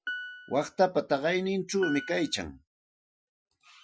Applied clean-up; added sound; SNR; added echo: classical method Wiener filter.